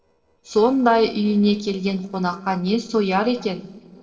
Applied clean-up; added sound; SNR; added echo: neural separator model SepFormer DNS4.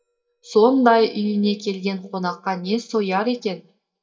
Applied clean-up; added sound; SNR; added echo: neural mask model DeepFilterNet 3.